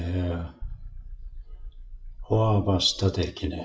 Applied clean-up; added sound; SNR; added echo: classical method WPE with log-MMSE.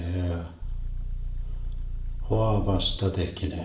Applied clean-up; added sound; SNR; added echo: none; Idling / Car; 1 dB; reverberation time 0.6 s.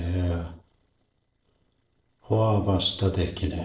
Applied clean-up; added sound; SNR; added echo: neural separator model SepFormer DNS4.